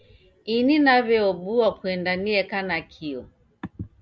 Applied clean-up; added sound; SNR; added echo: none; none; none; none.